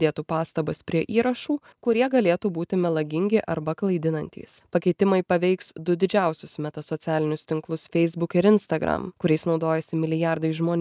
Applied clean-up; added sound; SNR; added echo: none; none; none; none.